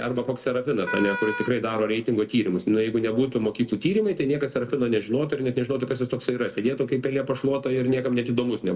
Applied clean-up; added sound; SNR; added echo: none; Wind instrument, woodwind instrument; 8 dB; reverberation time 1.1 s.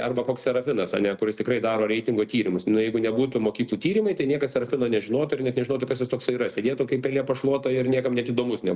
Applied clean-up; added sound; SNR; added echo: none; none; none; none.